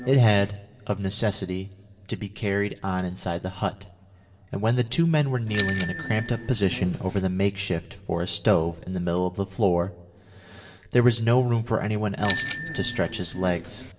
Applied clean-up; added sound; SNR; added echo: none; Bicycle bell; 5 dB; reverberation time 1.7 s.